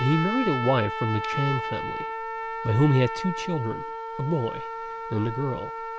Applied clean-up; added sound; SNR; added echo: none; Trumpet; 5 dB; none.